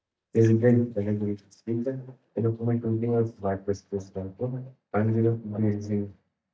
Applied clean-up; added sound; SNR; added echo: neural mask model DeepFilterNet 3.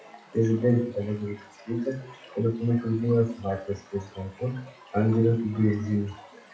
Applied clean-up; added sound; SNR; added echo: classical method WPE with log-MMSE.